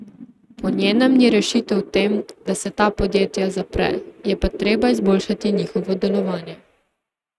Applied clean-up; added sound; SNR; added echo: neural mask model RNNoise.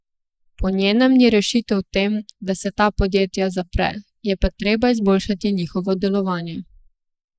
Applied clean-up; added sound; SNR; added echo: neural mask model Resemble Enhance denoiser.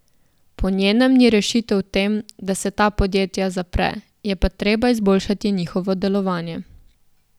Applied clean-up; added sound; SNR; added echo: none; none; none; none.